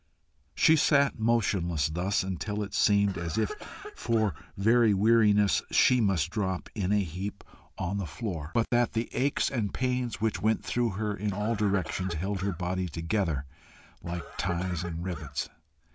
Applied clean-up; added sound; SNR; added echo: none; Cough; 15 dB; none.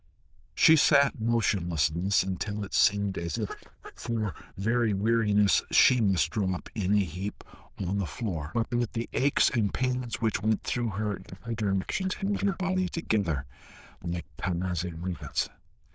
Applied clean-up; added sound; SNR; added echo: neural diffusion model UNIVERSE++.